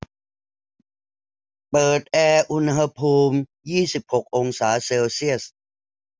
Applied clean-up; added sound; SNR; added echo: none; none; none; none.